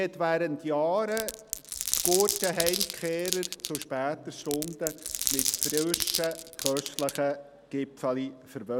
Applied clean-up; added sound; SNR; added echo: none; Glass; 2 dB; none.